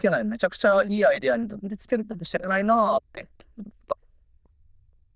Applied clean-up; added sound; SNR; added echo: neural diffusion model UNIVERSE++.